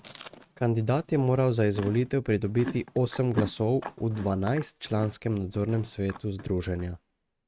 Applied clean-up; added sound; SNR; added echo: neural mask model RNNoise.